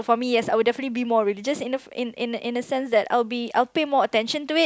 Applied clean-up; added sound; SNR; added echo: none; none; none; none.